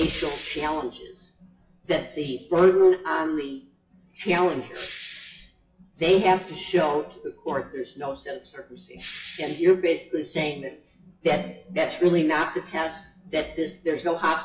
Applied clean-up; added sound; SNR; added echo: classical method WPE with log-MMSE.